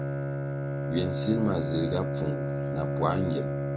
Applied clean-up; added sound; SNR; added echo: none; Bowed string instrument; -1 dB; none.